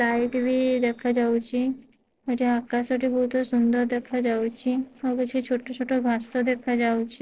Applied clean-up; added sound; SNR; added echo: neural separator model SepFormer DNS4.